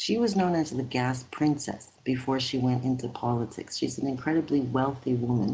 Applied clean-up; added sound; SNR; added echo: none; none; none; none.